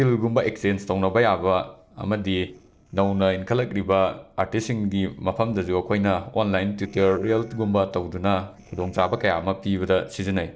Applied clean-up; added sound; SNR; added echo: neural separator model SepFormer DNS4.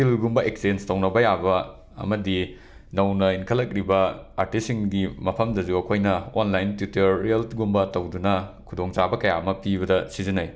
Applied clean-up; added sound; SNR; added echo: none; none; none; none.